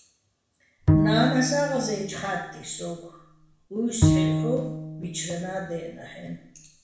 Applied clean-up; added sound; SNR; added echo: none; Bowed string instrument; -3 dB; reverberation time 0.6 s.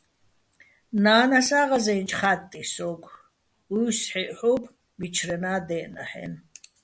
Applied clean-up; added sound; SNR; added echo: none; none; none; none.